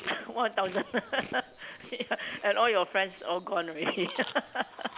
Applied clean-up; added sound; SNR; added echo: none; Chewing, mastication; 18 dB; none.